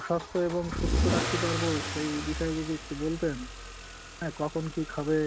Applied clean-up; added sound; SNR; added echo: none; Engine starting / Accelerating, revving, vroom / Car; 2 dB; none.